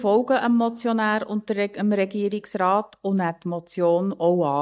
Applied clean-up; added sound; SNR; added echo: neural mask model DeepFilterNet 3.